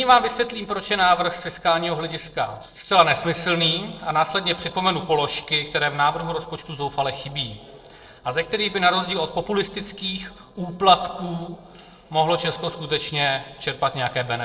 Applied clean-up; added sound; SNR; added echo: neural separator model SepFormer DNS4.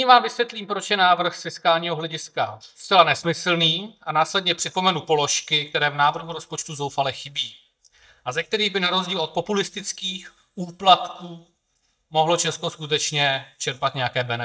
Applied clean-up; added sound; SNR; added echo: neural mask model DeepFilterNet 3.